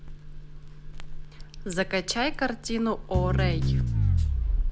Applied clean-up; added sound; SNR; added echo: none; Crackle; -4 dB; none.